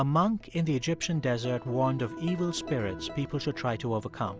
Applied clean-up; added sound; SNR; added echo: none; none; none; none.